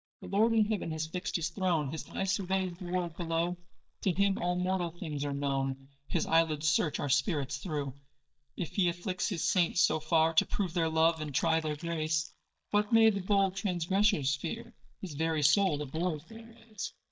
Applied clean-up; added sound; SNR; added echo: neural mask model DeepFilterNet 3.